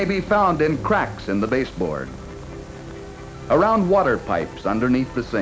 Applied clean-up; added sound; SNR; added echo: none; none; none; none.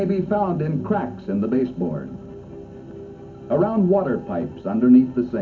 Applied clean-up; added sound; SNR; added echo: none; none; none; reverberation time 0.3 s.